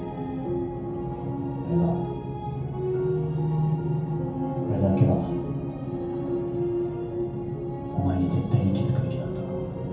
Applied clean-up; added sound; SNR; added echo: none; none; none; reverberation time 0.7 s.